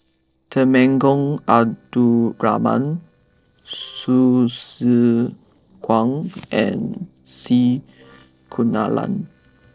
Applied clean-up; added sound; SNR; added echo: neural separator model SepFormer DNS4.